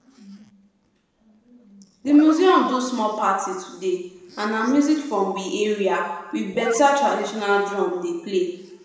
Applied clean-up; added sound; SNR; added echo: none; Zipper (clothing); 20 dB; reverberation time 1.0 s.